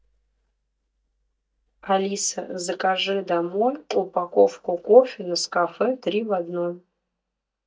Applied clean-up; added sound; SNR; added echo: neural mask model DeepFilterNet 3.